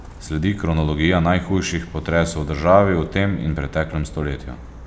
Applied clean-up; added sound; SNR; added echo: none; Walk, footsteps; 17 dB; none.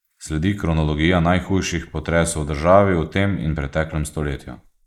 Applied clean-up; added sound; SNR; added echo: neural mask model Resemble Enhance denoiser.